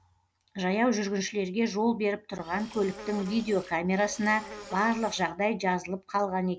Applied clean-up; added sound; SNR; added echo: none; Insect; 16 dB; none.